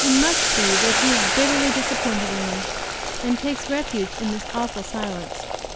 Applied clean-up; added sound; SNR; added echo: none; Boiling; -2 dB; none.